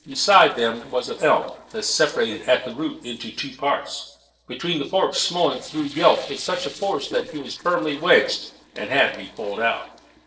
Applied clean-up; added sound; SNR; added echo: neural separator model SepFormer DNS4.